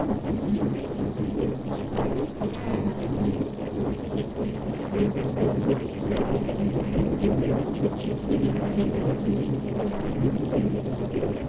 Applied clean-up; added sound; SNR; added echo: neural separator model SepFormer DNS4.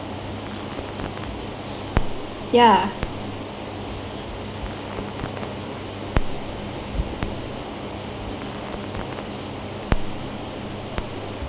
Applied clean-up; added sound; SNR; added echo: none; Crackle; 4 dB; reverberation time 0.3 s.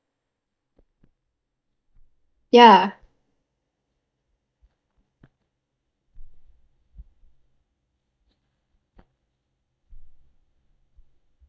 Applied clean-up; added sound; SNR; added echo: neural mask model DeepFilterNet 3.